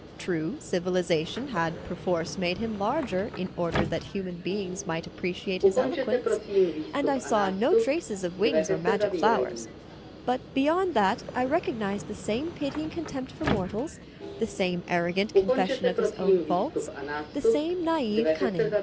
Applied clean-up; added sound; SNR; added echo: none; Subway, metro, underground; 1 dB; none.